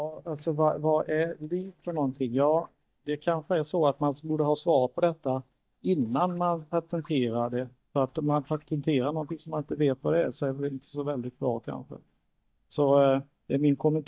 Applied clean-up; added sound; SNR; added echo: neural mask model DeepFilterNet 3.